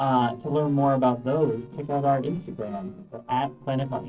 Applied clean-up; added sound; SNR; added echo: neural separator model SepFormer DNS4.